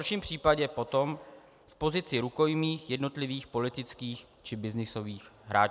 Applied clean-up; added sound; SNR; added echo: none; none; none; none.